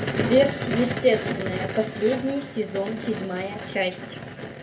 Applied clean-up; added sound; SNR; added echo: none; none; none; reverberation time 0.3 s.